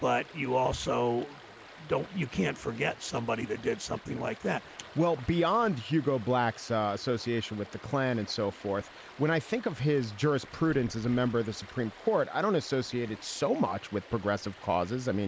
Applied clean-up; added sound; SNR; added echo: none; Stream; 19 dB; none.